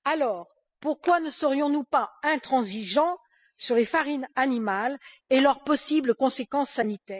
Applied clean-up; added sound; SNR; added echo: classical method spectral subtraction.